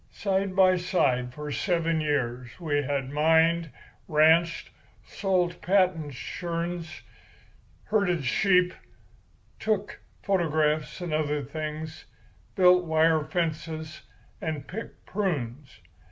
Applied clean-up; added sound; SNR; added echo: none; none; none; none.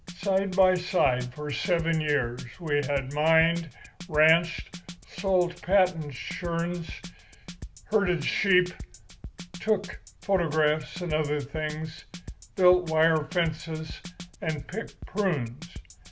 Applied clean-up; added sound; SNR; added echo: none; Drum kit; 15 dB; none.